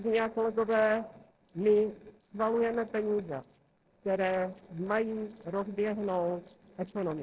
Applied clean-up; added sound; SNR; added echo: neural separator model SepFormer DNS4.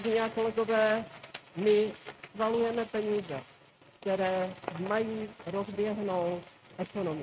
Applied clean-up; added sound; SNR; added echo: neural mask model RNNoise.